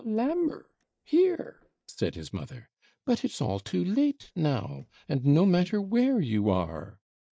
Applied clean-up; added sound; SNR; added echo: neural mask model DeepFilterNet 3.